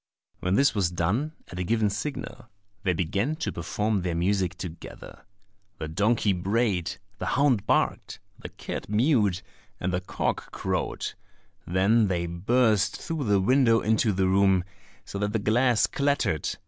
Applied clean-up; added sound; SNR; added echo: none; none; none; none.